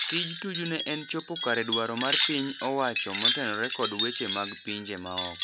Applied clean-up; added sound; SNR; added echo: none; Wind chime; 0 dB; none.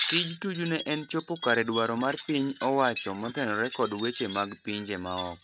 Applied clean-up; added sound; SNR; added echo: neural mask model RNNoise.